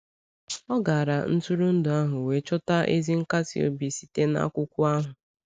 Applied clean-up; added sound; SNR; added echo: none; none; none; none.